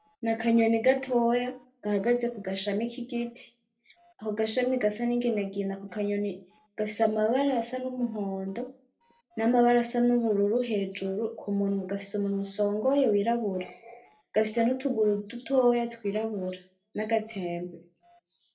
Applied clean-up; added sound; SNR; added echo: neural separator model SepFormer DNS4.